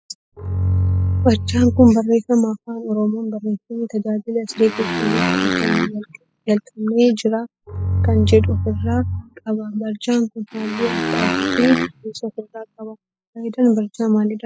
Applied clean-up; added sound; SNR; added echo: classical method spectral subtraction.